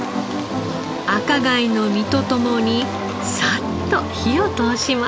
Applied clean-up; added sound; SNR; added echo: none; none; none; none.